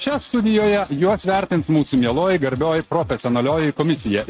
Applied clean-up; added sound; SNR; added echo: neural mask model RNNoise.